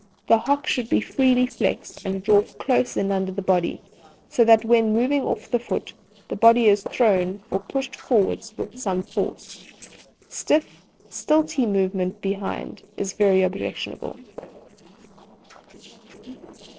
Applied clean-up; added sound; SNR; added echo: neural separator model SepFormer DNS4.